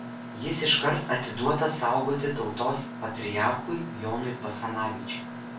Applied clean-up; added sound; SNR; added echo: none; Mechanisms; 9 dB; reverberation time 0.3 s.